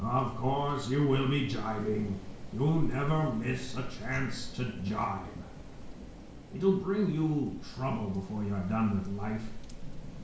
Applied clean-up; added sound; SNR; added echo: none; Rain; 8 dB; reverberation time 0.6 s.